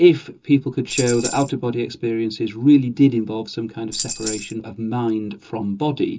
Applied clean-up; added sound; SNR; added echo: none; Tambourine; 8 dB; reverberation time 0.2 s.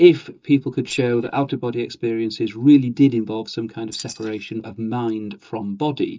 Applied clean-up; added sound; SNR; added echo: neural mask model DeepFilterNet 3.